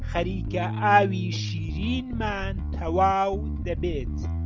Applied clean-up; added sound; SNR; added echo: none; Bass guitar; 3 dB; none.